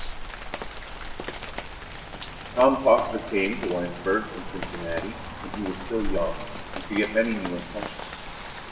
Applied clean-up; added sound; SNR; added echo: none; Rain; 8 dB; reverberation time 1.1 s.